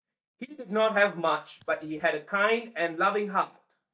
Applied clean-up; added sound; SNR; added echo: neural mask model DeepFilterNet 3.